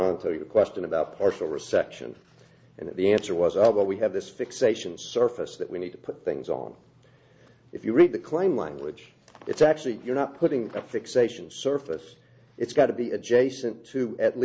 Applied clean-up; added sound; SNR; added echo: none; none; none; none.